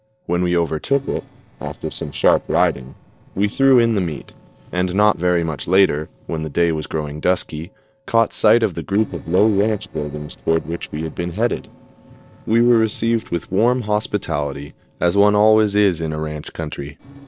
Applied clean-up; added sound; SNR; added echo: neural separator model SepFormer DNS4.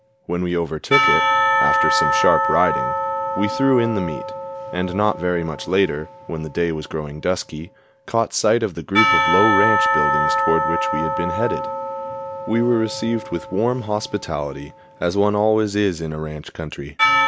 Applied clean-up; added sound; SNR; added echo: none; Church bell / Percussion; 0 dB; none.